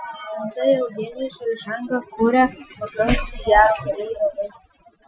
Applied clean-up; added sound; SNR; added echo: classical method Wiener filter.